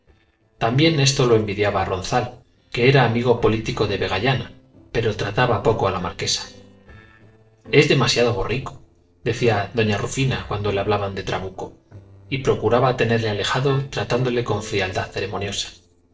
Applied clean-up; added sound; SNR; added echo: neural separator model SepFormer DNS4.